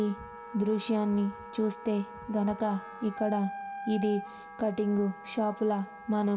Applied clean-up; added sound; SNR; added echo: none; Wind instrument, woodwind instrument; 13 dB; reverberation time 1.9 s.